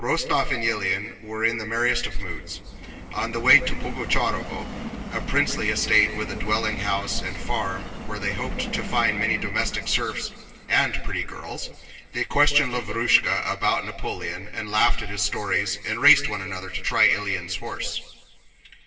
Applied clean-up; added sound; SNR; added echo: none; Subway, metro, underground; 13 dB; reverberation time 1.4 s.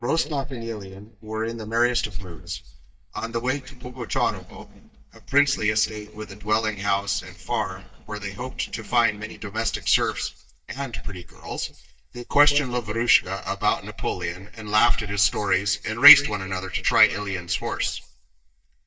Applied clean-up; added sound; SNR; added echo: neural mask model DeepFilterNet 3.